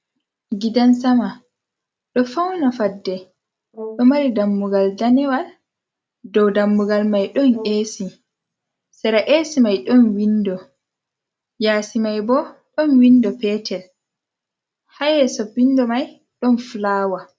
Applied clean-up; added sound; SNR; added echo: none; Brass instrument; 19 dB; none.